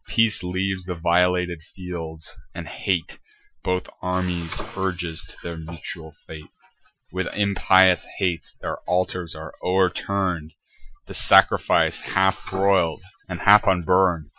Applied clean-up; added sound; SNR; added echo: classical method Wiener filter.